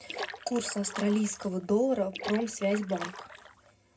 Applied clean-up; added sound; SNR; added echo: none; Splash, splatter; 11 dB; reverberation time 0.2 s.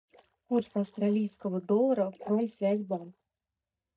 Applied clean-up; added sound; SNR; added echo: neural mask model DeepFilterNet 3.